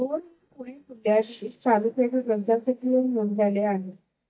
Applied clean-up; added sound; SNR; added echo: neural mask model DeepFilterNet 3.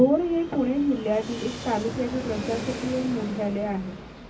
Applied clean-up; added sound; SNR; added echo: none; Fixed-wing aircraft, airplane; 10 dB; reverberation time 0.3 s.